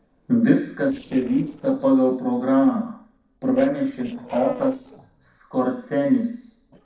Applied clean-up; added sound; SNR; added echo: neural separator model SepFormer DNS4.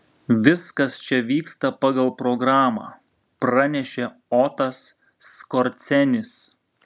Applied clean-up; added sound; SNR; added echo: none; none; none; none.